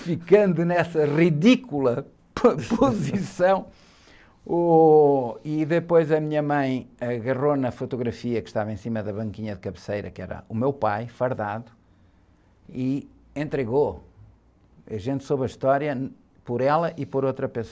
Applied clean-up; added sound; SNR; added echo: none; none; none; none.